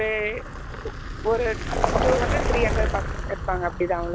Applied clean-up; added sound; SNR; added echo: none; Vehicle; -1 dB; none.